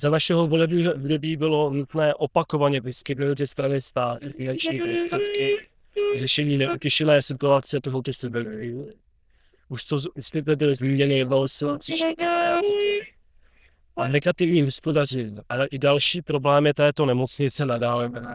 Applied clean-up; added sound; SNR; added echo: neural diffusion model UNIVERSE++.